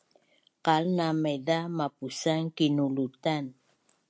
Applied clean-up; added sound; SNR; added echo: none; none; none; none.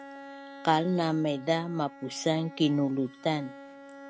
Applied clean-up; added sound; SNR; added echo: none; Bowed string instrument; 17 dB; none.